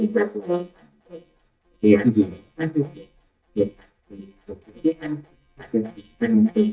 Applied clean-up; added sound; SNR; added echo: neural mask model DeepFilterNet 3.